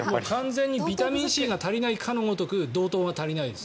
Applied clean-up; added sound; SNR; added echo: none; none; none; none.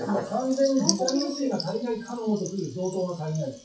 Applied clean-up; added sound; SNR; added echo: classical method WPE with log-MMSE.